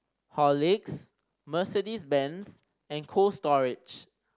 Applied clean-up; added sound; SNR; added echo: none; none; none; none.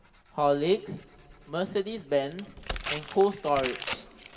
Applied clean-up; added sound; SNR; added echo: none; Tearing; 11 dB; reverberation time 1.4 s.